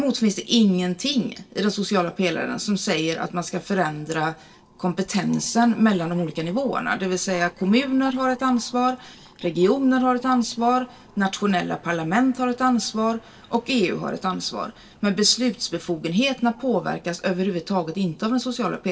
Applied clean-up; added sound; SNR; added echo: neural separator model SepFormer DNS4.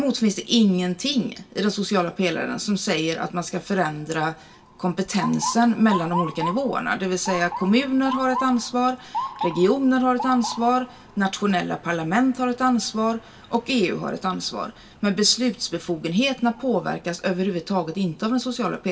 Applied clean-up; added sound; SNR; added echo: none; Motor vehicle (road) / Siren; 14 dB; reverberation time 0.2 s.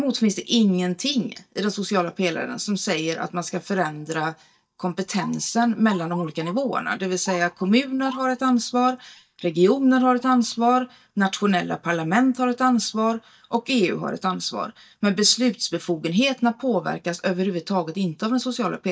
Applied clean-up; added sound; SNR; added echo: neural mask model DeepFilterNet 3.